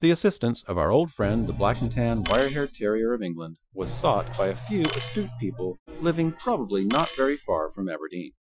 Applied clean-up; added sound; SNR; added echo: classical method Wiener filter.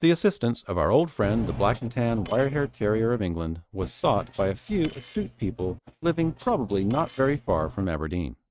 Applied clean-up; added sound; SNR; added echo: neural mask model RNNoise.